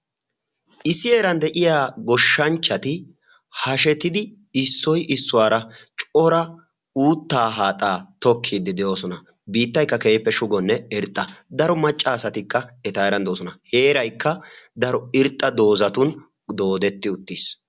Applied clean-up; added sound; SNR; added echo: none; none; none; none.